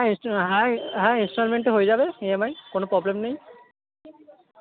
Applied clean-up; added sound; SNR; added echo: none; none; none; none.